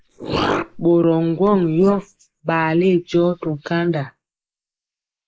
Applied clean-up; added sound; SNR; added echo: neural mask model Resemble Enhance denoiser.